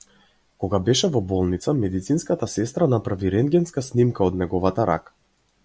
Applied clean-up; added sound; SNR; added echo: none; none; none; none.